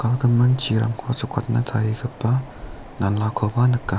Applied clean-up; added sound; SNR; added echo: none; none; none; none.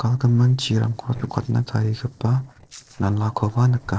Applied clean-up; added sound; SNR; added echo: neural separator model SepFormer DNS4.